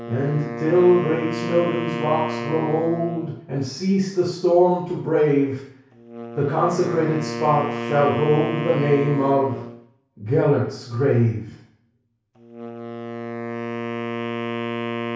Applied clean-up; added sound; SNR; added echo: none; Wind instrument, woodwind instrument; 8 dB; reverberation time 0.6 s.